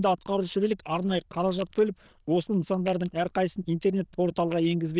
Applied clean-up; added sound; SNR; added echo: neural diffusion model UNIVERSE++.